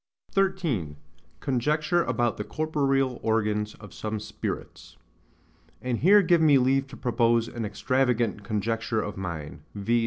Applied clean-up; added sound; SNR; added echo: none; none; none; none.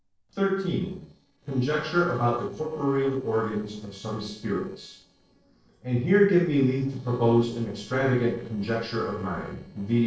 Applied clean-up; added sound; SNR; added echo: neural separator model SepFormer DNS4.